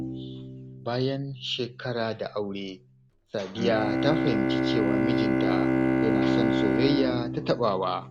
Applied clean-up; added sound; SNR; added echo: none; Bowed string instrument; -2 dB; none.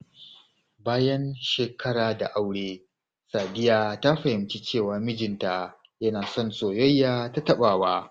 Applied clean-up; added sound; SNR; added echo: none; none; none; none.